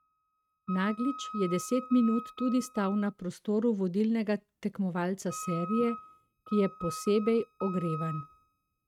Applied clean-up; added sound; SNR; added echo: neural mask model RNNoise.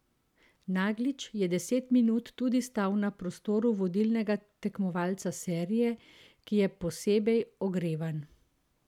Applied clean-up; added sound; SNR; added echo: none; none; none; none.